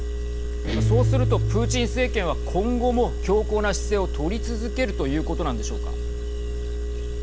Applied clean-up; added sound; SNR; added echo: none; Guitar + Engine; -2 dB; none.